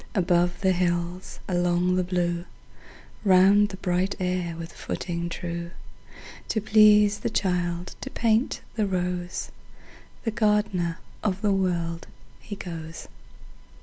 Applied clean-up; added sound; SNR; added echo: none; none; none; none.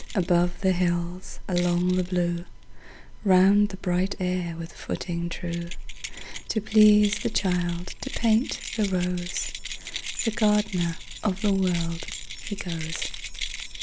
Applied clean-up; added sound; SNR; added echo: none; Keys jangling; 12 dB; none.